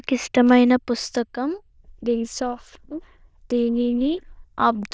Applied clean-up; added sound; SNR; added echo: neural diffusion model UNIVERSE++.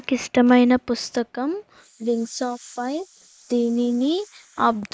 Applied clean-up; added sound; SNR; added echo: neural mask model Resemble Enhance denoiser.